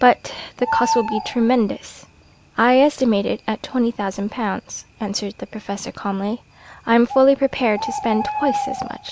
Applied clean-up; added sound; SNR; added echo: none; Bird; 10 dB; none.